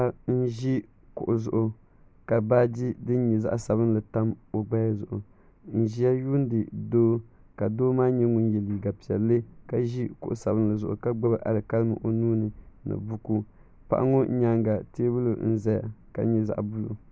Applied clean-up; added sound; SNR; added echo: none; none; none; none.